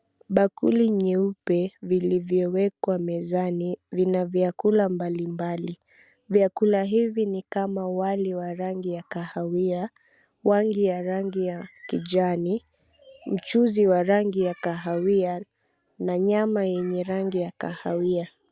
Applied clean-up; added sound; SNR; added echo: none; none; none; none.